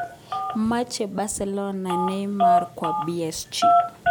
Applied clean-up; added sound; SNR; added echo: none; Telephone; -3 dB; none.